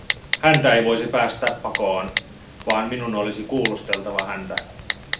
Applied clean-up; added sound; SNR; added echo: none; Typing; 7 dB; reverberation time 0.4 s.